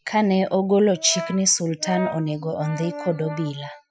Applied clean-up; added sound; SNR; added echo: classical method Wiener filter.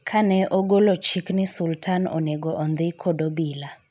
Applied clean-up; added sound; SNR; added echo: none; none; none; none.